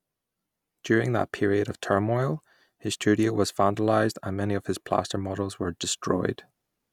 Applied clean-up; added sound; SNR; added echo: none; none; none; none.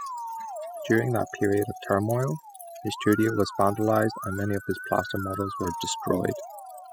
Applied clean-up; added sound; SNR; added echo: classical method spectral subtraction.